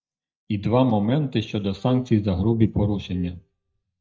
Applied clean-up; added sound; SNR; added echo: neural mask model DeepFilterNet 3.